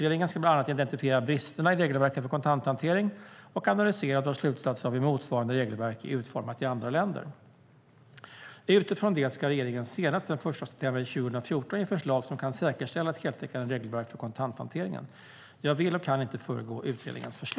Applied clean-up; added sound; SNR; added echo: none; none; none; none.